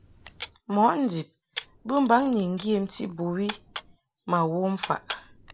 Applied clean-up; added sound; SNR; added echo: none; Camera; 9 dB; none.